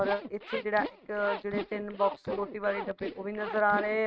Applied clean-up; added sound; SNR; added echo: neural mask model RNNoise.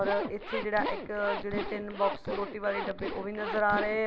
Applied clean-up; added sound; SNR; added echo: none; Zipper (clothing); 5 dB; none.